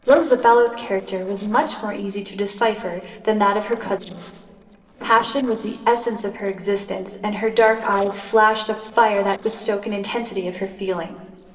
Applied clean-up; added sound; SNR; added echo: neural separator model SepFormer DNS4.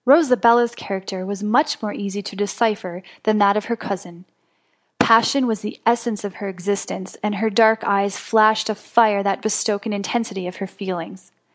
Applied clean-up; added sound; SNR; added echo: none; none; none; none.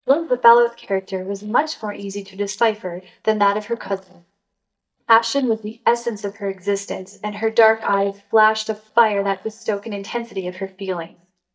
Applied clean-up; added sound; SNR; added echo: neural mask model DeepFilterNet 3.